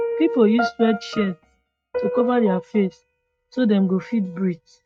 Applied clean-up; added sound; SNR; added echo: neural mask model RNNoise.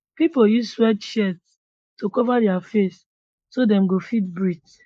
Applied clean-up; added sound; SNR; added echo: neural mask model Resemble Enhance denoiser.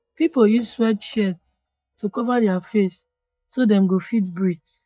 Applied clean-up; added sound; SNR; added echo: neural mask model DeepFilterNet 3.